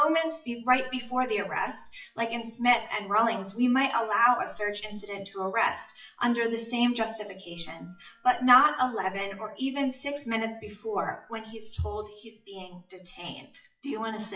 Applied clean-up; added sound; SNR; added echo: classical method WPE with log-MMSE.